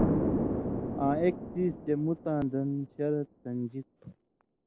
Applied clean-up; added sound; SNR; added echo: none; Explosion; 2 dB; none.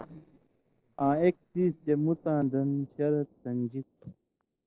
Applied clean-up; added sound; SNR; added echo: neural separator model SepFormer DNS4.